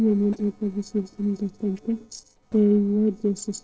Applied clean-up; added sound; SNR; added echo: neural separator model SepFormer DNS4.